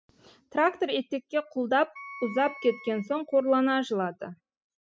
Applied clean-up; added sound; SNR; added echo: classical method spectral subtraction.